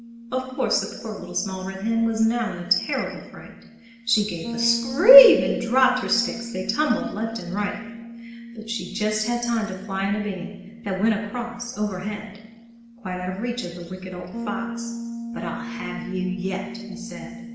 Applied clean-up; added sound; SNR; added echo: none; Bass guitar; 12 dB; reverberation time 1.1 s.